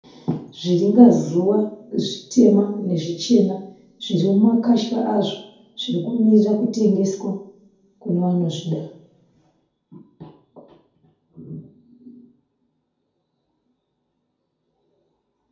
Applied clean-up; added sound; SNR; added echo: none; none; none; reverberation time 0.6 s.